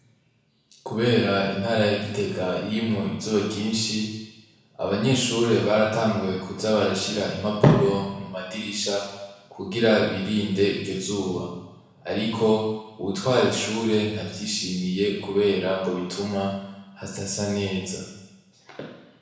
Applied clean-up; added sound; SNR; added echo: none; none; none; reverberation time 1.0 s.